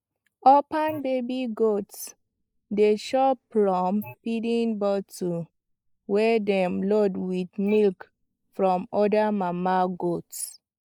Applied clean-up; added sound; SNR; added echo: neural mask model Resemble Enhance denoiser.